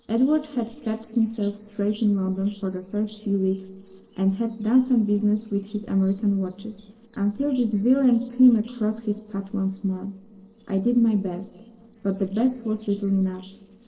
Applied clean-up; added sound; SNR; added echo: neural separator model SepFormer DNS4.